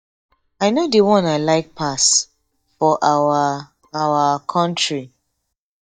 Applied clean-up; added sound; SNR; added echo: neural mask model DeepFilterNet 3.